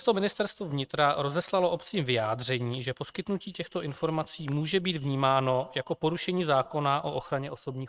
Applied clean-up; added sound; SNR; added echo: neural mask model RNNoise.